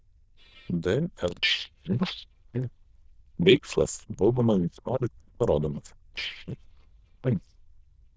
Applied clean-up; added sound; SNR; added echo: neural diffusion model UNIVERSE++.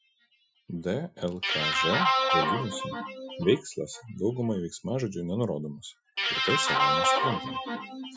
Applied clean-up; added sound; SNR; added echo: classical method Wiener filter.